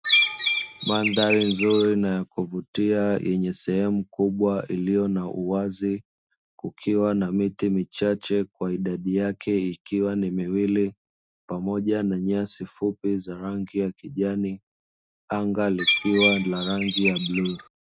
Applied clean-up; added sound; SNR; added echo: neural mask model RNNoise.